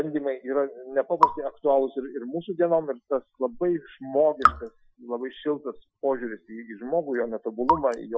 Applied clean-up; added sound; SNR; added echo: classical method Wiener filter.